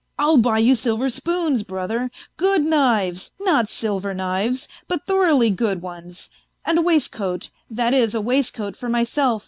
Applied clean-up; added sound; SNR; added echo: none; none; none; none.